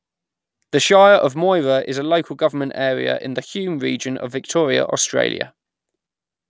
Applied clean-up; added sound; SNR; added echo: none; none; none; none.